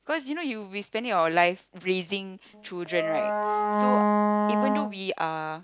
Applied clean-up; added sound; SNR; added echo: none; Wind instrument, woodwind instrument; -3 dB; none.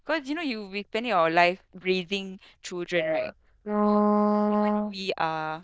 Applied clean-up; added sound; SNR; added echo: neural diffusion model UNIVERSE++.